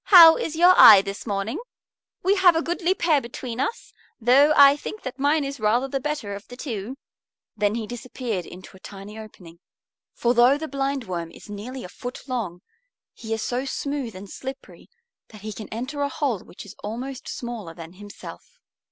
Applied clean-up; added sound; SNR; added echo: none; none; none; none.